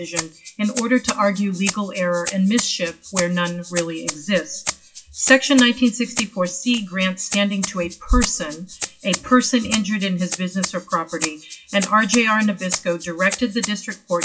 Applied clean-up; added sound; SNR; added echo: classical method WPE with log-MMSE.